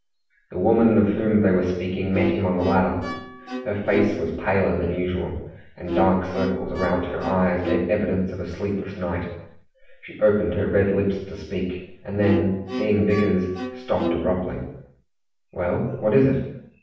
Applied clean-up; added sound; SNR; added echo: none; Bowed string instrument; 7 dB; reverberation time 0.7 s.